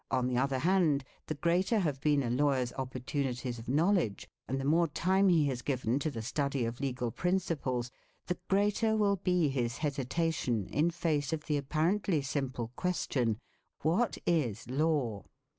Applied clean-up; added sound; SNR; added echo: none; none; none; none.